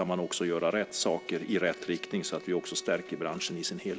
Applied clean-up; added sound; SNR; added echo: none; Bowed string instrument; 17 dB; none.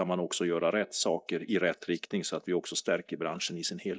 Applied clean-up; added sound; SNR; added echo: neural mask model DeepFilterNet 3.